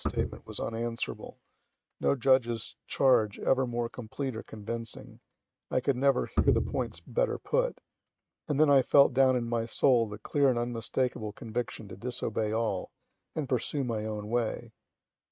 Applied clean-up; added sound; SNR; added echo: neural mask model RNNoise.